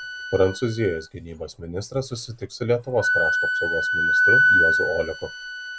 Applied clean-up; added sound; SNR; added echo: none; Wind instrument, woodwind instrument; -3 dB; none.